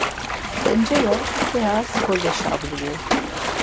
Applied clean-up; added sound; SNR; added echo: none; Splash, splatter; 0 dB; none.